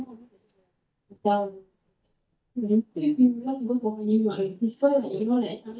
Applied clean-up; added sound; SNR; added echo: neural mask model DeepFilterNet 3.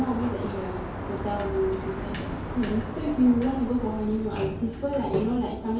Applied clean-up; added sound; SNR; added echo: none; Sliding door; 7 dB; reverberation time 2.4 s.